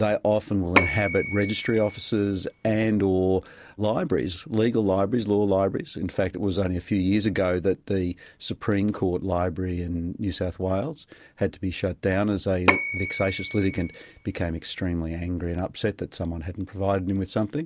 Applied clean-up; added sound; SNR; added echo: none; Bell / Telephone; 1 dB; none.